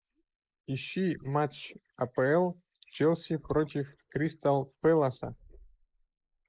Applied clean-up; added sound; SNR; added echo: neural mask model Resemble Enhance denoiser.